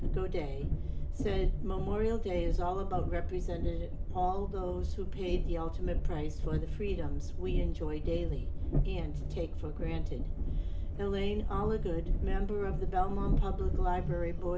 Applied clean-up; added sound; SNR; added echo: none; Train; -5 dB; reverberation time 0.4 s.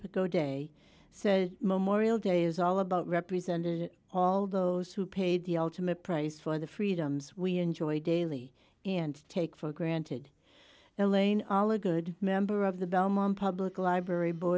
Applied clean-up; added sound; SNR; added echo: none; none; none; none.